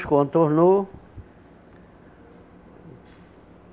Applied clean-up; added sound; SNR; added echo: none; none; none; none.